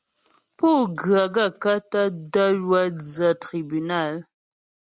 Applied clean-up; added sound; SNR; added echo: none; none; none; none.